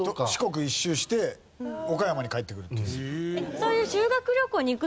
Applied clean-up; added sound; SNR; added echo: none; none; none; none.